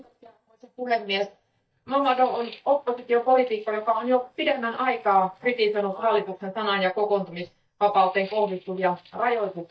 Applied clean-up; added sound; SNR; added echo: neural mask model DeepFilterNet 3.